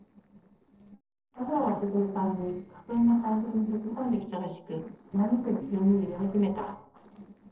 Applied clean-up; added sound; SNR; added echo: neural separator model SepFormer DNS4.